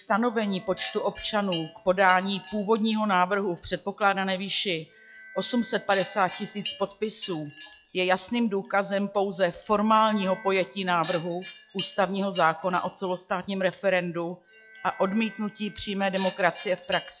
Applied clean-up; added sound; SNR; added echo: classical method log-MMSE.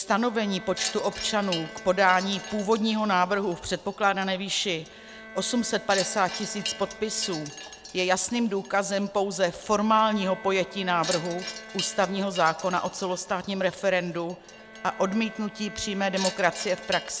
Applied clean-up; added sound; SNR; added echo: none; Bowed string instrument + Wind chime; 13 dB; none.